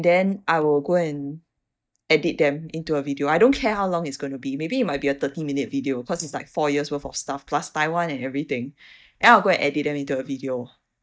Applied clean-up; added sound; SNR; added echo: neural mask model DeepFilterNet 3.